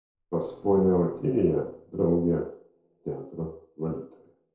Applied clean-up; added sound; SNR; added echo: neural separator model SepFormer DNS4.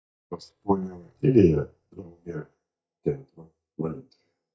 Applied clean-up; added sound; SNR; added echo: neural mask model DeepFilterNet 3.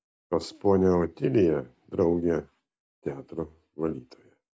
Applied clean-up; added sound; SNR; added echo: none; none; none; none.